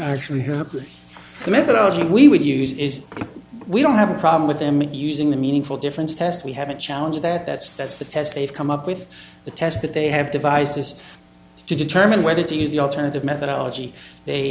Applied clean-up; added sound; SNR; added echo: none; none; none; none.